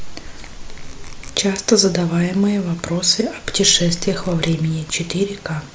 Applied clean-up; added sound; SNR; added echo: none; Squeak / Tools; 10 dB; none.